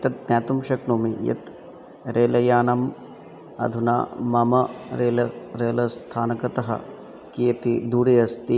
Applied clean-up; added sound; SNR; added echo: none; none; none; none.